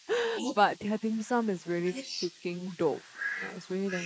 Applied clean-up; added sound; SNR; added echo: neural mask model Resemble Enhance denoiser.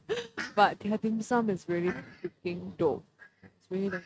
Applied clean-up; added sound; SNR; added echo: neural mask model RNNoise.